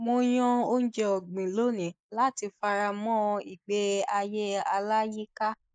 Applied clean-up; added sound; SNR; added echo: neural mask model Resemble Enhance denoiser.